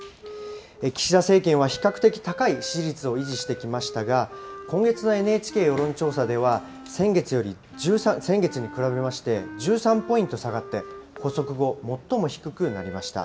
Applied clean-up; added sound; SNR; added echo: none; Wind instrument, woodwind instrument; 16 dB; none.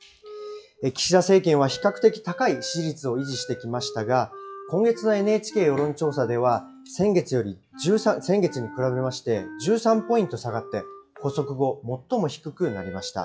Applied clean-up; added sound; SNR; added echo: classical method log-MMSE.